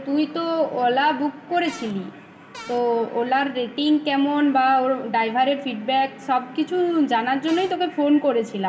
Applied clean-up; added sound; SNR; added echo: none; Cupboard open or close / Door; 18 dB; reverberation time 2.7 s.